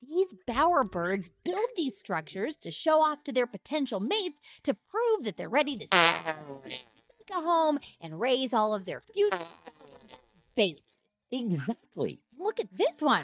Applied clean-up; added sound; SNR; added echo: neural mask model DeepFilterNet 3.